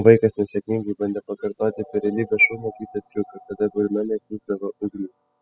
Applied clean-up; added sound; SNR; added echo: classical method spectral subtraction.